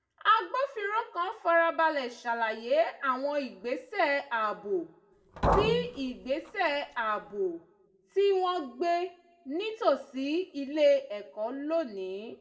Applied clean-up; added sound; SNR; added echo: none; Liquid; 3 dB; reverberation time 0.6 s.